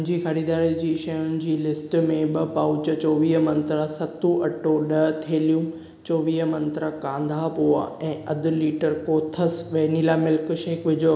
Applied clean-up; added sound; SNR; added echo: none; none; none; none.